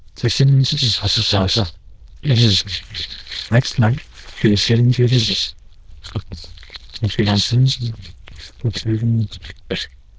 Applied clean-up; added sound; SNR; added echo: neural diffusion model UNIVERSE++.